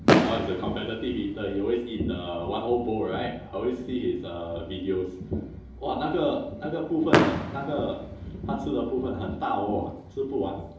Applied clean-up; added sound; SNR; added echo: none; Fireworks; 2 dB; reverberation time 2.8 s.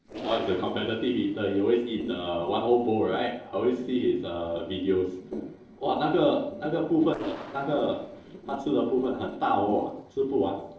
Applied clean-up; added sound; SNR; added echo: neural separator model SepFormer DNS4.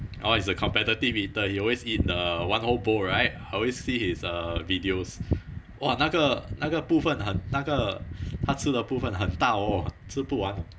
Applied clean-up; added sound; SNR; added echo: none; none; none; none.